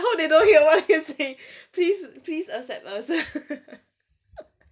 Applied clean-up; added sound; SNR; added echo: none; none; none; none.